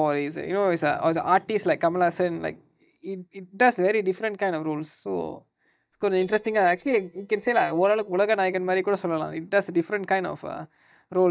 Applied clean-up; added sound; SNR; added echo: neural mask model DeepFilterNet 3.